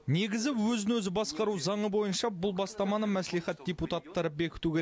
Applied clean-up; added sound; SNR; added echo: none; none; none; none.